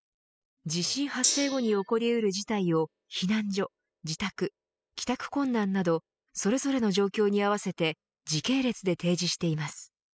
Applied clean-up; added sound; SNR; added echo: classical method spectral subtraction.